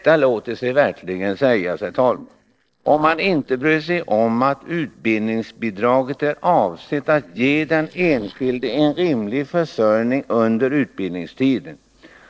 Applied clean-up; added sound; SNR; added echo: neural separator model SepFormer DNS4.